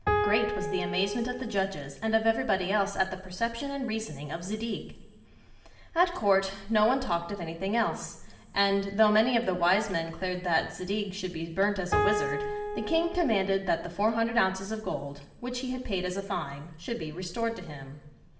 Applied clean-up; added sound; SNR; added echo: none; Piano; 1 dB; reverberation time 1.3 s.